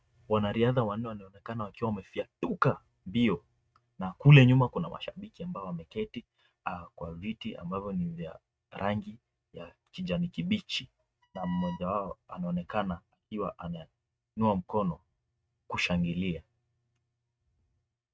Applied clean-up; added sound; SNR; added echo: neural mask model RNNoise.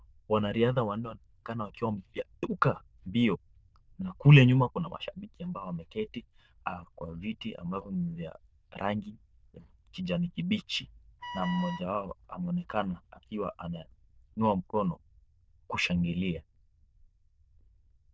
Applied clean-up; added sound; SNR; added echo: neural diffusion model UNIVERSE++.